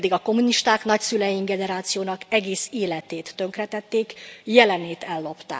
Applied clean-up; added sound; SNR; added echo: none; none; none; none.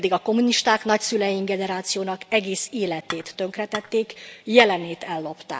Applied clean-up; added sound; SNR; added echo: none; Dishes, pots, and pans / Chink, clink; 13 dB; none.